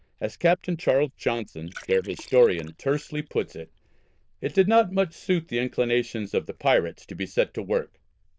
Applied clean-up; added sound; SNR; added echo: neural diffusion model UNIVERSE++.